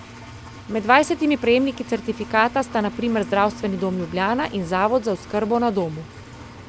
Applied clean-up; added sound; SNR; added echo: none; Engine; 16 dB; none.